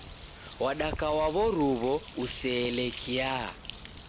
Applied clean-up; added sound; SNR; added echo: none; Bird; 12 dB; none.